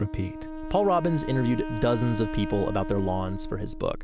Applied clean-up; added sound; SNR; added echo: none; Wind instrument, woodwind instrument; 9 dB; none.